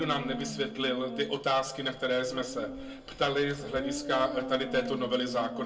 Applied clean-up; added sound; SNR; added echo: none; Dog; 9 dB; reverberation time 0.2 s.